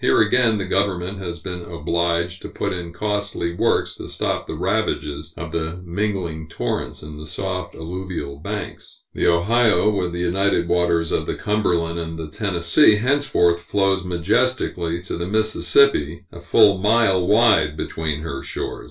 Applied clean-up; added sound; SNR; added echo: none; none; none; reverberation time 0.2 s.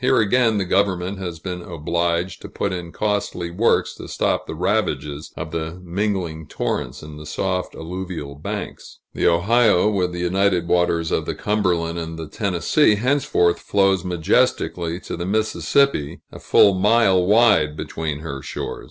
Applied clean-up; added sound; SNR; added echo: none; none; none; none.